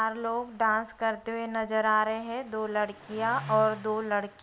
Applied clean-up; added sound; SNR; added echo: none; Engine starting; 19 dB; none.